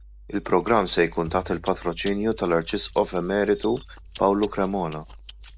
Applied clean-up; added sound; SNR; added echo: none; Bowed string instrument + Chewing, mastication; 18 dB; none.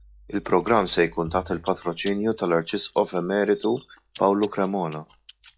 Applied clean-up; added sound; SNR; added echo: classical method log-MMSE.